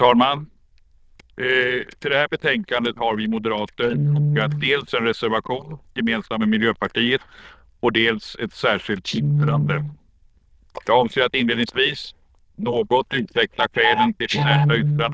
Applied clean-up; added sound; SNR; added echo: neural diffusion model UNIVERSE++.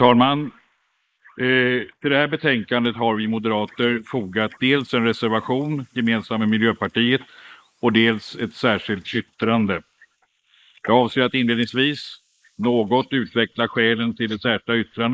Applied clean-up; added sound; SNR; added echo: neural mask model Resemble Enhance denoiser.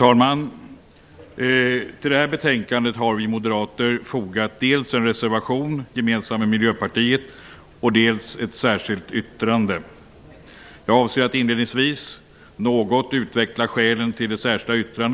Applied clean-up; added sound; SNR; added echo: none; none; none; none.